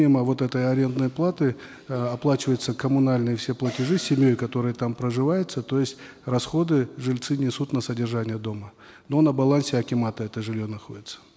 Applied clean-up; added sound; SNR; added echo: none; none; none; none.